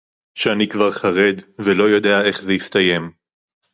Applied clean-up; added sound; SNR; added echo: none; none; none; none.